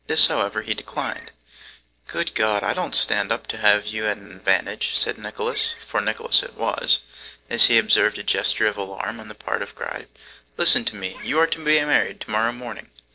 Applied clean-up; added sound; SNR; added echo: neural separator model SepFormer DNS4.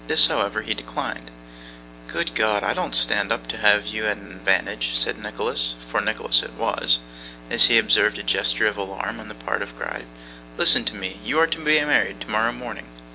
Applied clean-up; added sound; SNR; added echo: none; none; none; none.